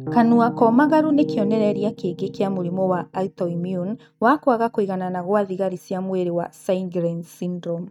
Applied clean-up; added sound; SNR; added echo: neural mask model RNNoise.